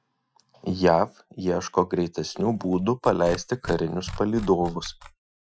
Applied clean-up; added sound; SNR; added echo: classical method Wiener filter.